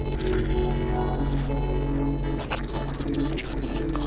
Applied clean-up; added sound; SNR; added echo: neural separator model SepFormer DNS4.